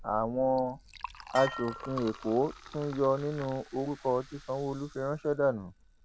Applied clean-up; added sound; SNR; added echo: none; Liquid + Dishes, pots, and pans; 14 dB; none.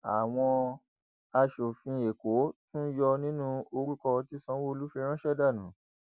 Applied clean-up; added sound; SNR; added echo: none; none; none; none.